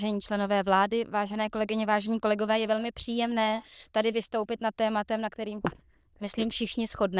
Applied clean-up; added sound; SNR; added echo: neural diffusion model UNIVERSE++.